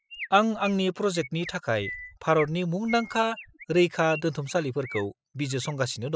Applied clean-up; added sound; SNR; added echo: classical method spectral subtraction.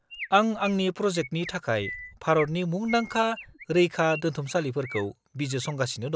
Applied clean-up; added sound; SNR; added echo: none; Chirp, tweet; 16 dB; none.